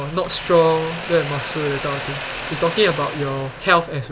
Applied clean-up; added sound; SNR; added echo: none; Mechanisms; 9 dB; none.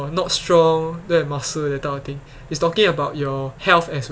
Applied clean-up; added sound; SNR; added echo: none; none; none; none.